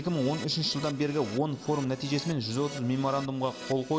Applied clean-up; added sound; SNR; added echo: none; Keyboard (musical); 15 dB; none.